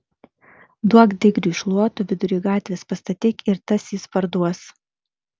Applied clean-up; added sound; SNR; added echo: none; none; none; none.